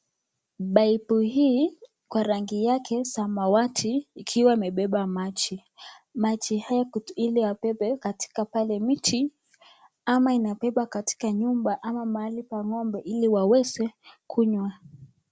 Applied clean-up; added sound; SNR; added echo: none; none; none; none.